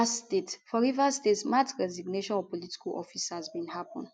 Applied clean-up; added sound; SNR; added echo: none; none; none; none.